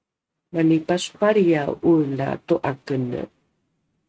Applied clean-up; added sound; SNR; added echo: neural mask model RNNoise.